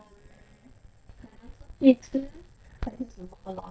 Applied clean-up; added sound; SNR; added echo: neural mask model DeepFilterNet 3.